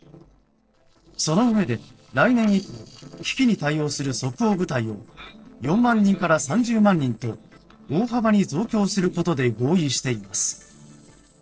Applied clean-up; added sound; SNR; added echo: neural separator model SepFormer DNS4.